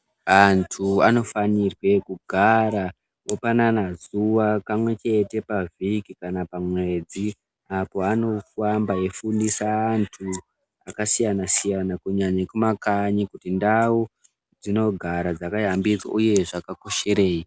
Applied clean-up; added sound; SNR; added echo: none; none; none; none.